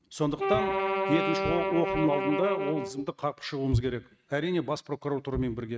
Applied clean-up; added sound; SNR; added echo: neural mask model RNNoise.